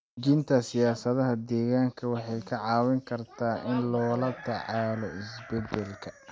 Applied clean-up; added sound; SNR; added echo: none; none; none; none.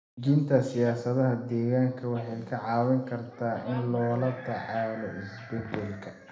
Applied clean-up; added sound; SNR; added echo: none; none; none; reverberation time 0.8 s.